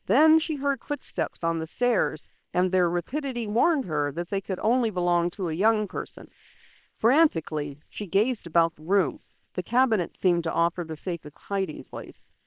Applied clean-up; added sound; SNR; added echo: neural separator model SepFormer WHAM!.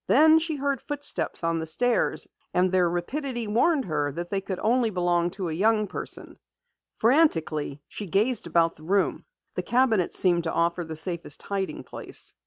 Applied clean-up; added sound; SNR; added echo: none; none; none; none.